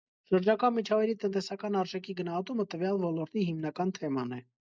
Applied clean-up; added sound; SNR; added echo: none; none; none; none.